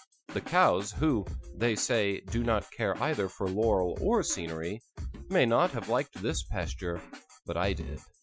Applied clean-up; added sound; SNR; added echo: classical method Wiener filter.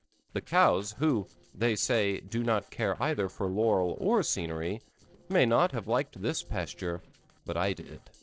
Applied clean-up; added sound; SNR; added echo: neural separator model SepFormer DNS4.